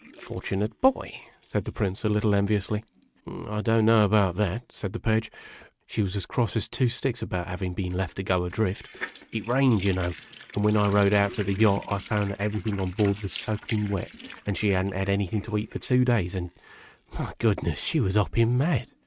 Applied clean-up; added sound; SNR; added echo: neural mask model RNNoise.